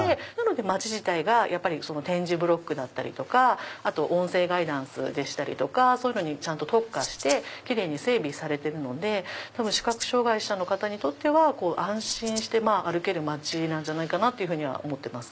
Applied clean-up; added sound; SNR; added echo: none; Rattle (instrument); 10 dB; none.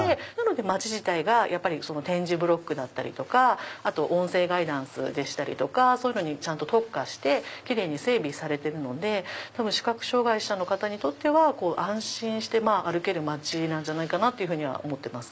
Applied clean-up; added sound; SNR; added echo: none; none; none; none.